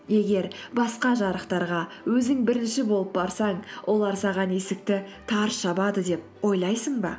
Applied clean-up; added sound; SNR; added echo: none; none; none; none.